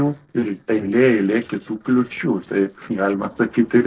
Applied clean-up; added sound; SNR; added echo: neural separator model SepFormer DNS4.